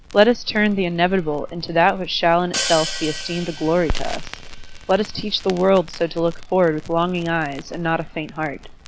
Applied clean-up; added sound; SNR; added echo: none; Crackle + Hi-hat; 10 dB; none.